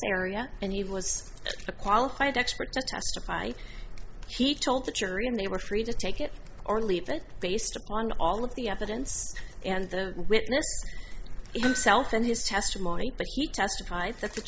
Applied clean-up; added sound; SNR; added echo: none; Hammer; 11 dB; none.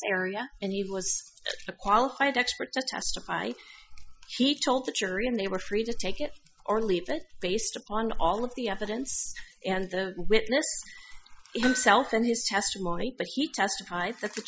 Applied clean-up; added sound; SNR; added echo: classical method Wiener filter.